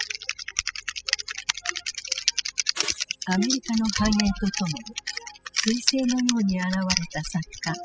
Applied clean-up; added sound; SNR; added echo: classical method spectral subtraction.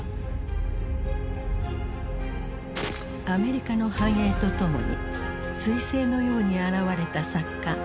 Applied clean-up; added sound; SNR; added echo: none; none; none; none.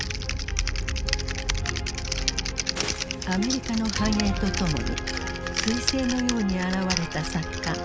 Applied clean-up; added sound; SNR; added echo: none; Typing; 5 dB; none.